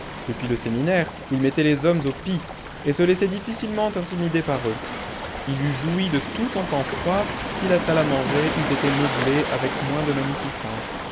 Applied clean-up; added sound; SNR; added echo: none; Waves, surf; 6 dB; none.